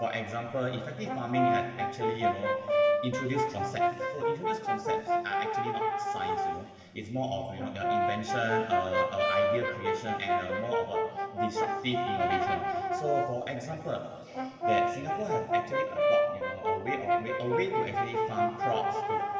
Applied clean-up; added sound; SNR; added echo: none; Brass instrument; -5 dB; reverberation time 2.6 s.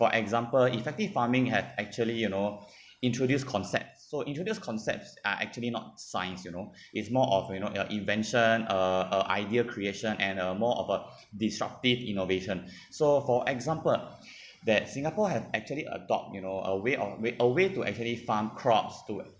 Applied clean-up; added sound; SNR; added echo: none; none; none; none.